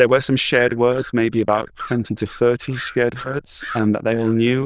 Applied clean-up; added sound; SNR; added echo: neural diffusion model UNIVERSE++.